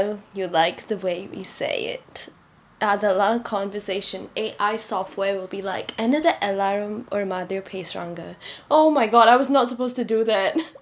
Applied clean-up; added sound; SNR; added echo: none; none; none; none.